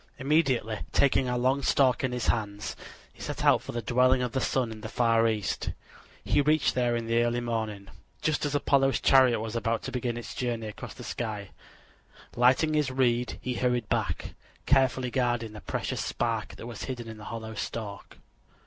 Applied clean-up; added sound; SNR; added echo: none; none; none; none.